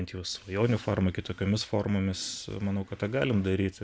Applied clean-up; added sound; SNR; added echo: none; none; none; none.